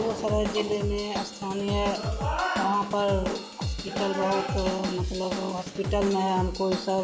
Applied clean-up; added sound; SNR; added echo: none; Drum / Drum kit; 5 dB; none.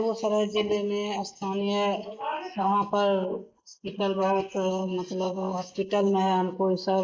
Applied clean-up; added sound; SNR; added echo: neural mask model Resemble Enhance denoiser.